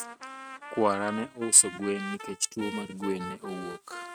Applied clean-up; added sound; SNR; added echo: neural mask model RNNoise.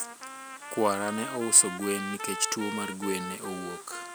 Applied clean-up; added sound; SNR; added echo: none; Trumpet; 10 dB; none.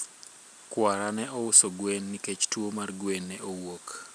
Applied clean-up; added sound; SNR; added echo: none; none; none; none.